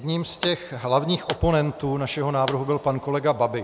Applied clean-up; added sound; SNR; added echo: none; Explosion; 14 dB; none.